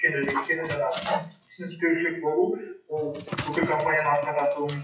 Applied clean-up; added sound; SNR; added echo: classical method WPE with log-MMSE.